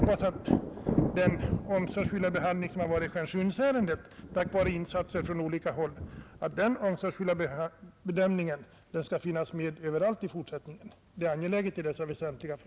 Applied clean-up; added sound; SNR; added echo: none; Thunder; 6 dB; none.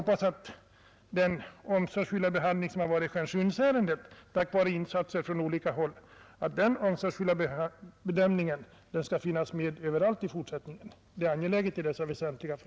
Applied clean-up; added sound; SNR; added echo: none; none; none; none.